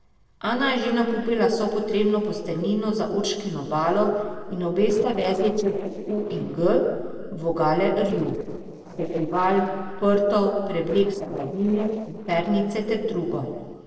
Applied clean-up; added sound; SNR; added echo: neural separator model SepFormer DNS4.